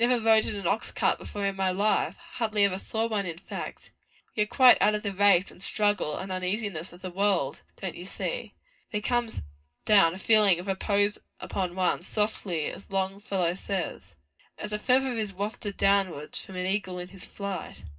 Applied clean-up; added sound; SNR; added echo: none; none; none; reverberation time 0.2 s.